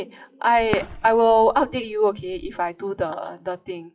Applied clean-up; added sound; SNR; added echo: classical method WPE with log-MMSE.